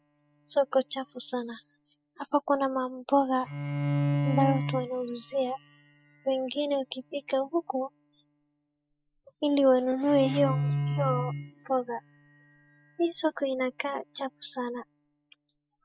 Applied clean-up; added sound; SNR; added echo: classical method spectral subtraction.